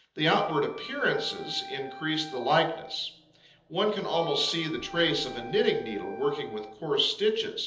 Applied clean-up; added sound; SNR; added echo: none; Wind instrument, woodwind instrument; 16 dB; reverberation time 1.2 s.